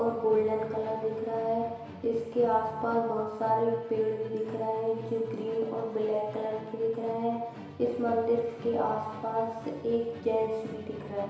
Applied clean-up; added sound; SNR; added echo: none; Musical instrument; 15 dB; reverberation time 1.0 s.